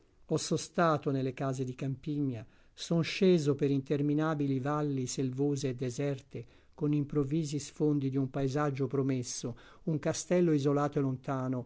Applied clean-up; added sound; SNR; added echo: none; none; none; none.